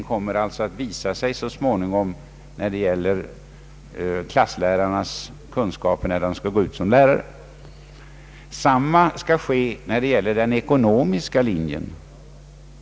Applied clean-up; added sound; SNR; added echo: none; none; none; none.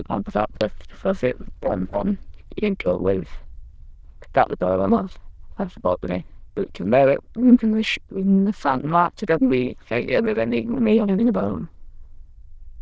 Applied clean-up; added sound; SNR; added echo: neural diffusion model UNIVERSE++.